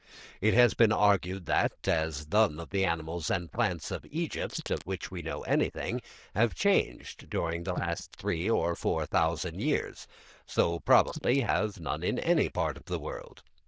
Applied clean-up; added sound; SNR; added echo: neural diffusion model UNIVERSE++.